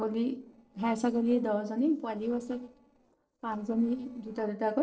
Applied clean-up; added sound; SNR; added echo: neural separator model SepFormer DNS4.